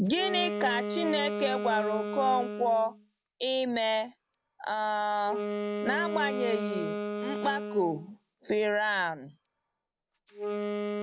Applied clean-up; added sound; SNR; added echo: none; Wind instrument, woodwind instrument; 4 dB; none.